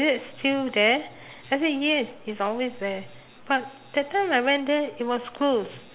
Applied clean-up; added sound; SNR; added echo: none; none; none; none.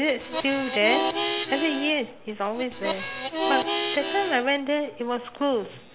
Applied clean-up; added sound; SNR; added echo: none; Harmonica; 2 dB; none.